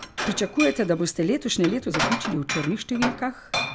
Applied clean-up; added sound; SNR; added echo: none; Glass; 5 dB; none.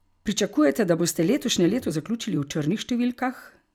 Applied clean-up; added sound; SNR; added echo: none; none; none; none.